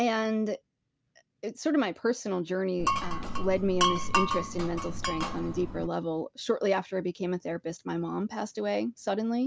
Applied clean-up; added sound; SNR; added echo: none; Glass; -1 dB; none.